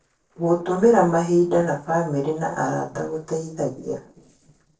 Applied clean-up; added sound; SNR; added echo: neural separator model SepFormer DNS4.